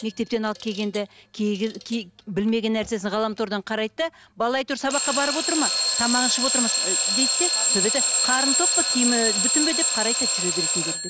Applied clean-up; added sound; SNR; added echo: none; Alarm / Clock; -3 dB; none.